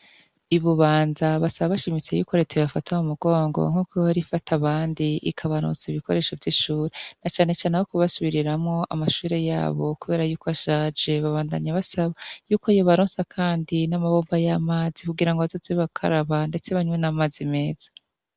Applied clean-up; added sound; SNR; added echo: none; none; none; none.